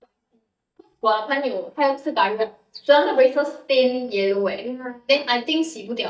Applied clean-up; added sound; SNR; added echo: neural mask model DeepFilterNet 3.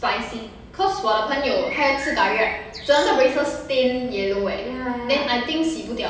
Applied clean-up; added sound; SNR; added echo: none; Bird; 10 dB; reverberation time 1.0 s.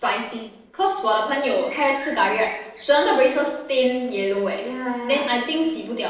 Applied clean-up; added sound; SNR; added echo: neural separator model SepFormer DNS4.